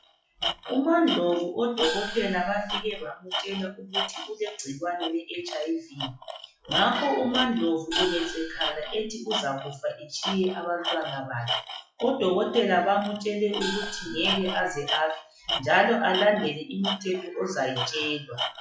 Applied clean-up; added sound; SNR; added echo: classical method log-MMSE.